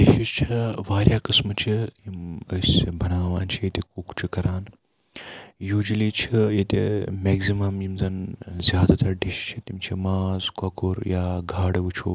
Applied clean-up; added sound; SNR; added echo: none; none; none; none.